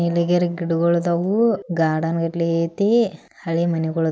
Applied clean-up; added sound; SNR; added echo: none; none; none; none.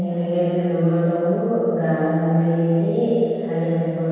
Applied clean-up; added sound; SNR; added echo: none; none; none; reverberation time 2.2 s.